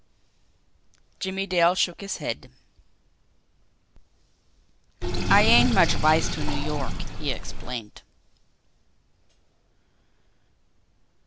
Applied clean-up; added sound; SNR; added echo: none; Sink (filling or washing); 0 dB; none.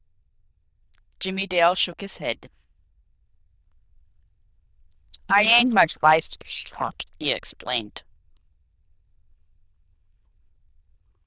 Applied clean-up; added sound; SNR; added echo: neural diffusion model UNIVERSE++.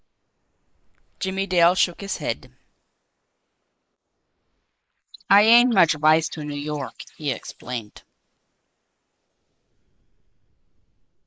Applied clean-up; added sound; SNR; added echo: neural mask model Resemble Enhance denoiser.